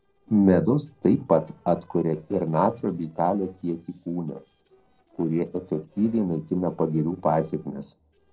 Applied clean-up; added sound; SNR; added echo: neural separator model SepFormer DNS4.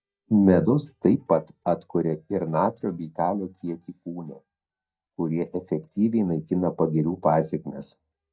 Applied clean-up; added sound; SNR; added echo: neural mask model DeepFilterNet 3.